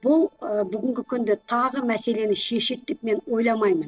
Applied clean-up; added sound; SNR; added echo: neural separator model SepFormer DNS4.